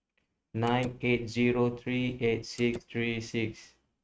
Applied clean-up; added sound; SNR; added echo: neural mask model RNNoise.